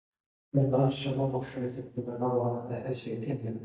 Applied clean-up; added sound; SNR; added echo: neural mask model DeepFilterNet 3.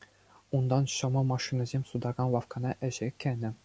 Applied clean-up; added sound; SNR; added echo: none; none; none; none.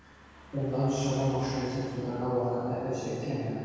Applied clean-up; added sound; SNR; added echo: none; Car passing by; 19 dB; reverberation time 2.2 s.